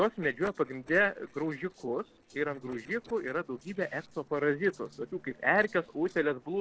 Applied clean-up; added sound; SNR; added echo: neural separator model SepFormer DNS4.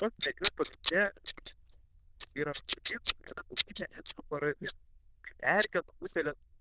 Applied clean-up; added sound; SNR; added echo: neural diffusion model UNIVERSE++.